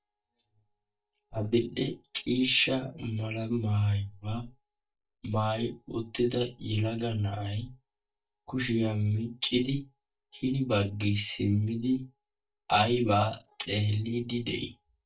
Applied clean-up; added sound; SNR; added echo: neural mask model DeepFilterNet 3.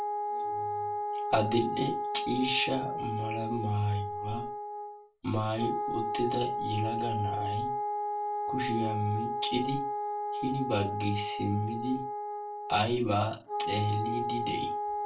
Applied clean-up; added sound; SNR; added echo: none; Wind instrument, woodwind instrument; 1 dB; reverberation time 0.2 s.